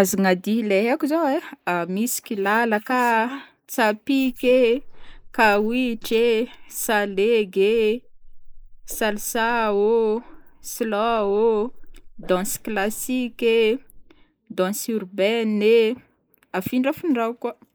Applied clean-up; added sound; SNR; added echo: neural mask model Resemble Enhance denoiser.